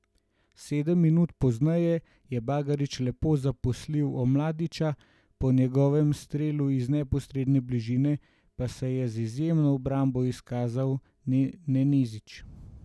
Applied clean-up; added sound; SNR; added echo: none; none; none; none.